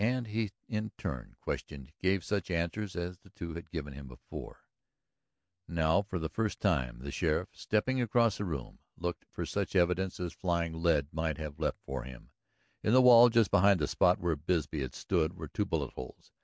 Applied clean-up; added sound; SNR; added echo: none; none; none; none.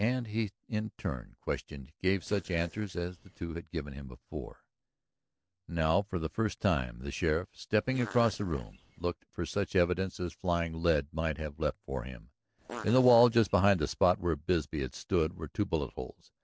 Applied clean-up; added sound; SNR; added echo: neural separator model SepFormer DNS4.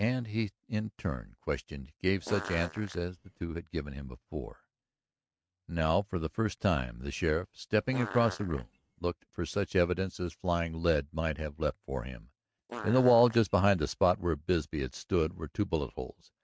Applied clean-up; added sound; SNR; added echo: neural mask model RNNoise.